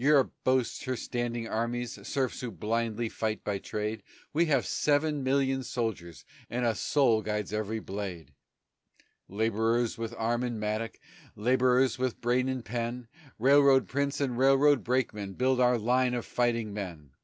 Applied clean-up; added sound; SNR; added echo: none; none; none; none.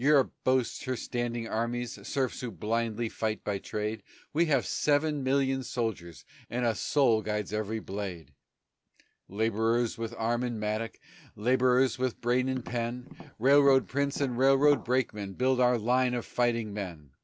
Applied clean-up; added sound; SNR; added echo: none; Tap; 16 dB; none.